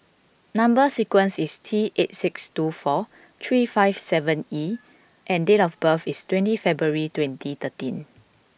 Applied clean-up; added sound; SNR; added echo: none; none; none; none.